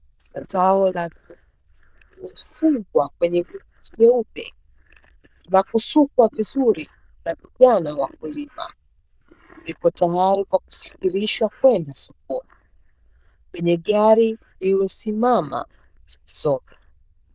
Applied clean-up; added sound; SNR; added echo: neural diffusion model UNIVERSE++.